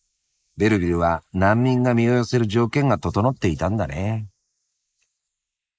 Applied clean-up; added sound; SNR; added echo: neural mask model Resemble Enhance denoiser.